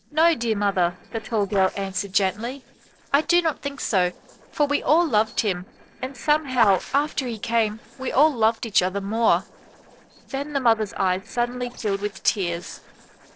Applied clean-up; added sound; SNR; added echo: neural separator model SepFormer DNS4.